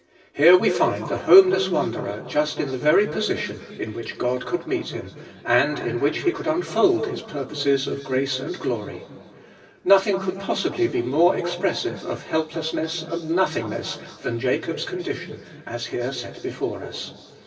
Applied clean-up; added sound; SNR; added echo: none; none; none; reverberation time 2.4 s.